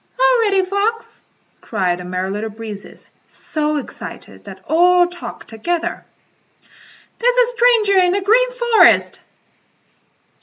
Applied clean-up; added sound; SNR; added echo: none; none; none; none.